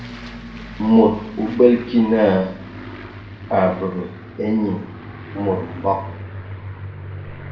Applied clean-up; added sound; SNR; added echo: none; Aircraft; 13 dB; reverberation time 0.5 s.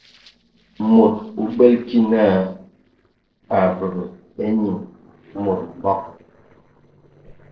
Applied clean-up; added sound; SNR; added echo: neural separator model SepFormer DNS4.